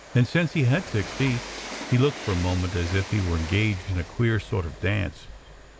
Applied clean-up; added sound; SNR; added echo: none; Train; 13 dB; none.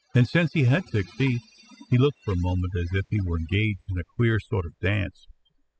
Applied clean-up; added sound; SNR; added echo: classical method spectral subtraction.